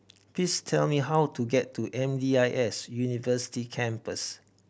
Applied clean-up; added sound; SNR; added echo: none; none; none; none.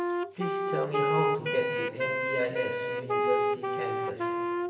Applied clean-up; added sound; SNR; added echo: none; Wind instrument, woodwind instrument; -5 dB; reverberation time 2.4 s.